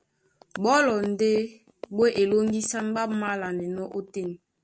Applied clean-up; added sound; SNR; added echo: none; none; none; none.